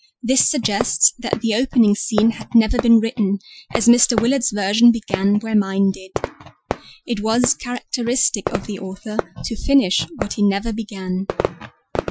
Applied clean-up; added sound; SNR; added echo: classical method Wiener filter.